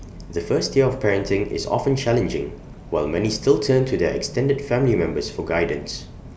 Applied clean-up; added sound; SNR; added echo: none; none; none; none.